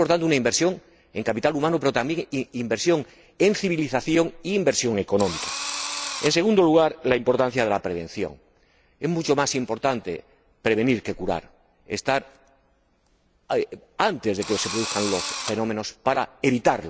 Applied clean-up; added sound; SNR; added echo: none; Engine / Drill; 7 dB; none.